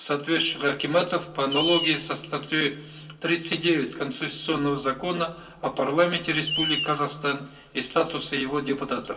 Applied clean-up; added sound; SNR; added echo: none; Screech; 10 dB; reverberation time 0.2 s.